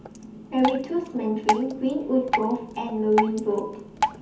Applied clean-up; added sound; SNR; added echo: none; Drip; 4 dB; reverberation time 0.5 s.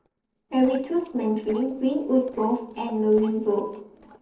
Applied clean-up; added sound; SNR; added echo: neural separator model SepFormer DNS4.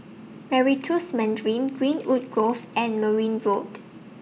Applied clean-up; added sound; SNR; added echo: none; none; none; none.